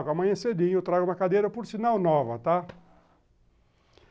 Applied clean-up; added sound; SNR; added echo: none; none; none; none.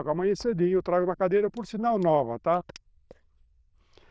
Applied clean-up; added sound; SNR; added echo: neural diffusion model UNIVERSE++.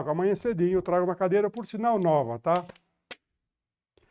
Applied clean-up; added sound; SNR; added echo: neural mask model RNNoise.